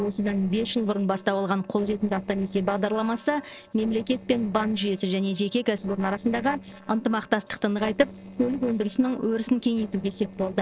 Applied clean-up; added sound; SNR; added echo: neural separator model SepFormer DNS4.